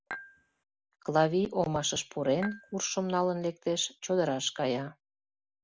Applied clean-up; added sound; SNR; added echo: none; Dishes, pots, and pans / Chink, clink; 13 dB; none.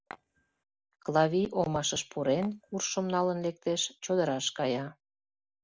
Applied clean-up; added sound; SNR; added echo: neural separator model SepFormer DNS4.